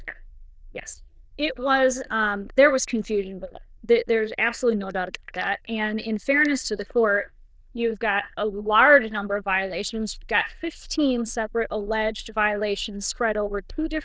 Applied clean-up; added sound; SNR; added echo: neural diffusion model UNIVERSE++.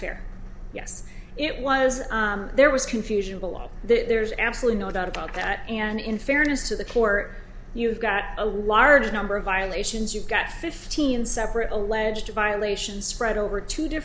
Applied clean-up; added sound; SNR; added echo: none; none; none; none.